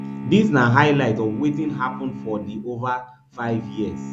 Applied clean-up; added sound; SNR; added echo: none; Bowed string instrument; 11 dB; none.